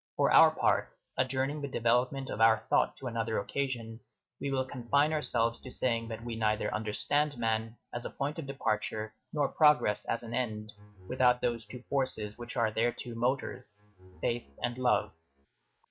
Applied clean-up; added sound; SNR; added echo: neural mask model RNNoise.